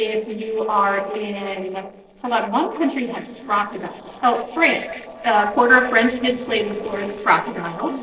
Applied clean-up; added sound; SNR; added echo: neural separator model SepFormer DNS4.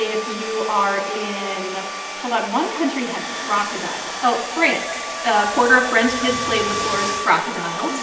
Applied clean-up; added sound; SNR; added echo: none; Domestic sounds, home sounds; 6 dB; reverberation time 2.3 s.